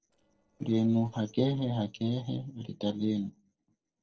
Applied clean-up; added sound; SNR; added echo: neural separator model SepFormer DNS4.